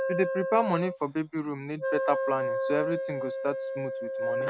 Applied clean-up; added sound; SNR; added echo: none; Wind instrument, woodwind instrument; 1 dB; none.